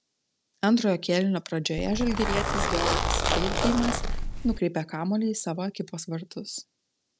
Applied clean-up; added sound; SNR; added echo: none; Zipper (clothing); -2 dB; none.